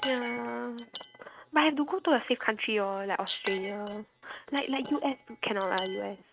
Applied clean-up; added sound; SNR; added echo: neural mask model RNNoise.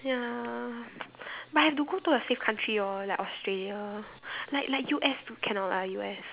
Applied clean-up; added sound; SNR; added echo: none; none; none; none.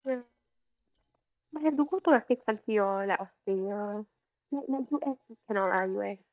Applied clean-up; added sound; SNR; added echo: neural mask model DeepFilterNet 3.